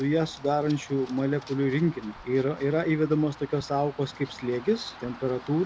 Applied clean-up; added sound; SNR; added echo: none; Run; 19 dB; none.